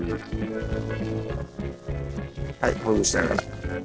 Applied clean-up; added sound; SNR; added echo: neural separator model SepFormer DNS4.